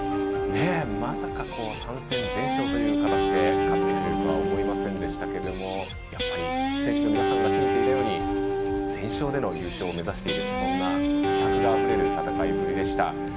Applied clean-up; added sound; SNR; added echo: none; Guitar; -4 dB; none.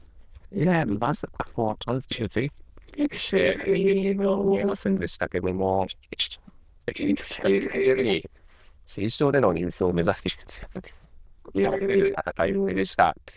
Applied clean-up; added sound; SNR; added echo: neural diffusion model UNIVERSE++.